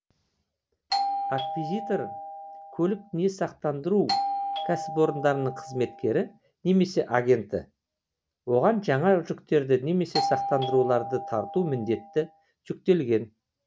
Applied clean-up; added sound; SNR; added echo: none; Doorbell; 5 dB; none.